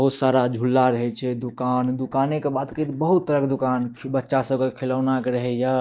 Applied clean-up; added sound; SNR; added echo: neural mask model DeepFilterNet 3.